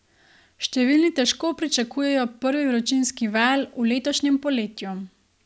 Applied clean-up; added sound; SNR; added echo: none; none; none; none.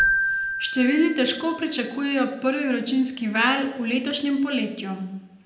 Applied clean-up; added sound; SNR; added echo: none; Keyboard (musical); 7 dB; reverberation time 0.7 s.